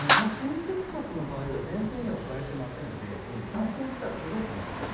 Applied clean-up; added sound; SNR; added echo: none; Traffic noise, roadway noise; -1 dB; reverberation time 0.8 s.